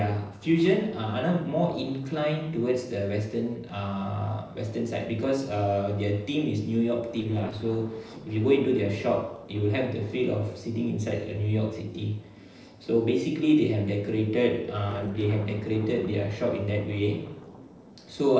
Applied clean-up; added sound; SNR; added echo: neural separator model SepFormer DNS4.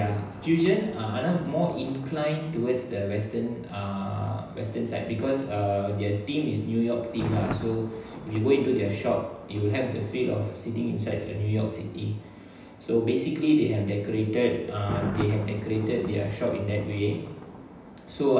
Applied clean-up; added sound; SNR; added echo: none; Thunder; 15 dB; reverberation time 0.9 s.